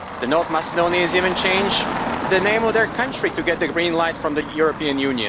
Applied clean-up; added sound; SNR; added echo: none; Motor vehicle (road); 6 dB; none.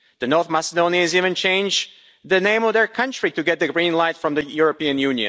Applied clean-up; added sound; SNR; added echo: none; none; none; none.